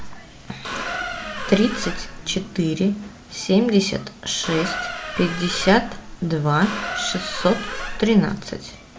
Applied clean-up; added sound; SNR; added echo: none; Squeak; 8 dB; none.